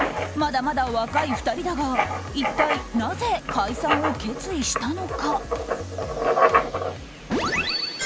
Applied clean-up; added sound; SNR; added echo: none; Writing; 1 dB; none.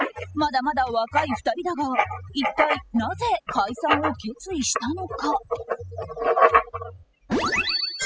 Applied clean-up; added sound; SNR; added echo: classical method spectral subtraction.